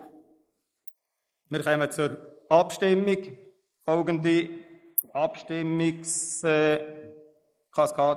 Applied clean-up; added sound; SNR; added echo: neural mask model Resemble Enhance denoiser.